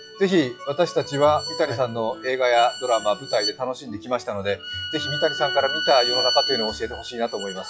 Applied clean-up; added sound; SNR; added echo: classical method log-MMSE.